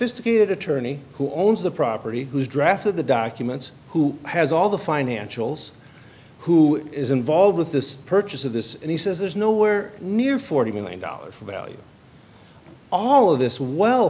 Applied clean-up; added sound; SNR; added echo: none; none; none; none.